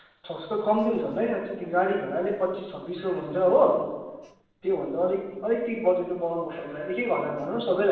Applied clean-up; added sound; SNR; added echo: neural separator model SepFormer DNS4.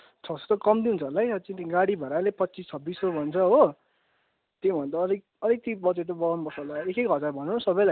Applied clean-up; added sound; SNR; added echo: none; none; none; none.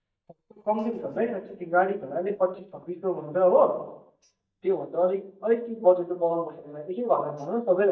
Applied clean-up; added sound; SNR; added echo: neural mask model DeepFilterNet 3.